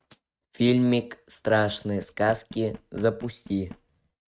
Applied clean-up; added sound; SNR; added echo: neural mask model RNNoise.